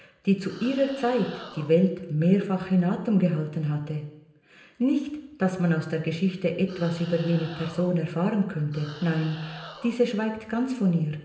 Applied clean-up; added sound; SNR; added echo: none; Animal; 19 dB; reverberation time 0.9 s.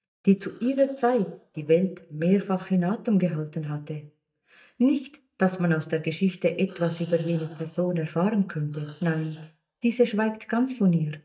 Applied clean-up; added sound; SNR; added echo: neural mask model DeepFilterNet 3.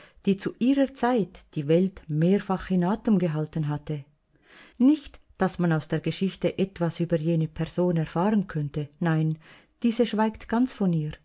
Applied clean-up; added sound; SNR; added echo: none; none; none; none.